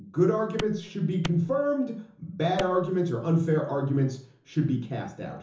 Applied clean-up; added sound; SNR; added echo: none; Clapping; 11 dB; reverberation time 0.7 s.